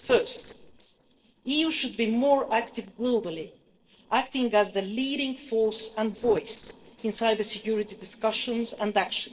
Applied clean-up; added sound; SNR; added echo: neural separator model SepFormer DNS4.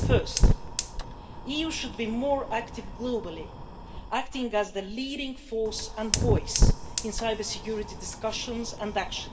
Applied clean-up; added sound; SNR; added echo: none; Fire; -2 dB; reverberation time 2.3 s.